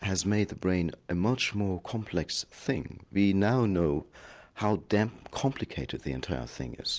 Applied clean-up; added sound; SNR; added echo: none; none; none; none.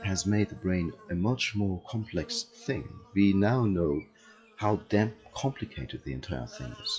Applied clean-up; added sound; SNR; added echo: classical method WPE with log-MMSE.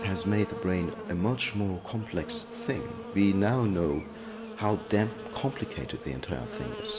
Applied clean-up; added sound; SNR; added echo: none; Buzz; 11 dB; reverberation time 0.7 s.